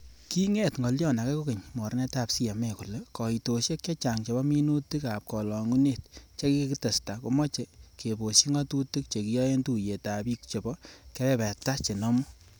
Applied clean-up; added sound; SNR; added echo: none; none; none; none.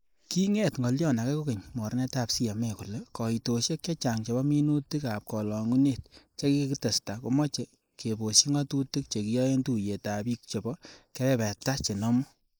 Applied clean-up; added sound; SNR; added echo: neural mask model Resemble Enhance denoiser.